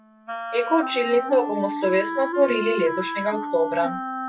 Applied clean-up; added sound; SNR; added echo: classical method WPE with log-MMSE.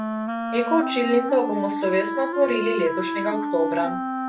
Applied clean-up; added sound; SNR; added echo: none; Wind instrument, woodwind instrument; 3 dB; reverberation time 0.2 s.